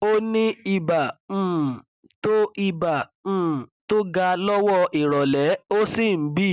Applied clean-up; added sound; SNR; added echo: none; none; none; none.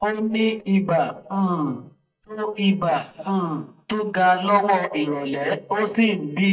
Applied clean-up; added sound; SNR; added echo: neural mask model DeepFilterNet 3.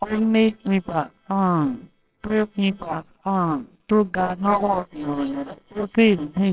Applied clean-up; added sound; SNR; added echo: neural separator model SepFormer WHAMR!.